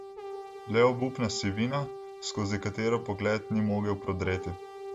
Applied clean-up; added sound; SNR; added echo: none; Brass instrument; 12 dB; none.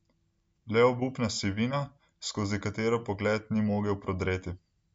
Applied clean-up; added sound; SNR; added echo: none; none; none; none.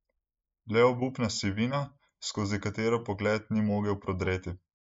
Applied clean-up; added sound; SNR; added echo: neural mask model Resemble Enhance denoiser.